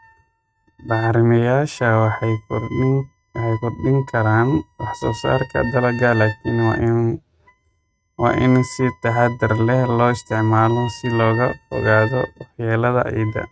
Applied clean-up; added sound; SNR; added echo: neural mask model RNNoise.